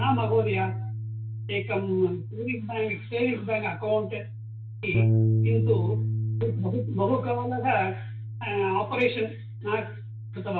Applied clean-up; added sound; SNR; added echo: none; Bass guitar; 1 dB; reverberation time 0.2 s.